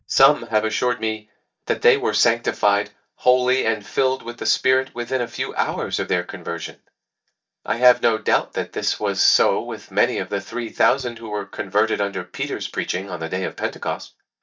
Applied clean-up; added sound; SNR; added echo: neural mask model DeepFilterNet 3.